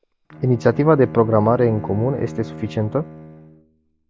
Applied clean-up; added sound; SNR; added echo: none; Bowed string instrument; 14 dB; none.